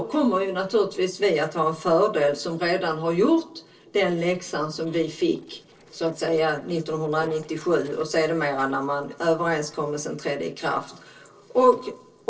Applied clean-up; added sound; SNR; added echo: neural separator model SepFormer DNS4.